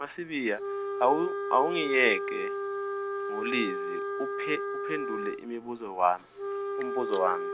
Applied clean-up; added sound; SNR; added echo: none; Wind instrument, woodwind instrument; 3 dB; none.